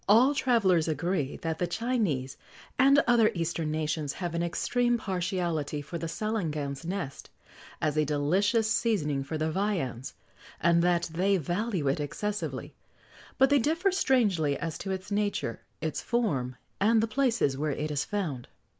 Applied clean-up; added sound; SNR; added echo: none; none; none; none.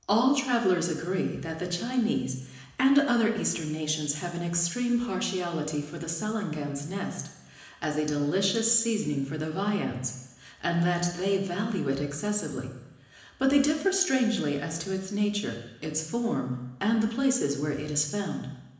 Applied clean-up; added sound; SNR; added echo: none; none; none; reverberation time 1.0 s.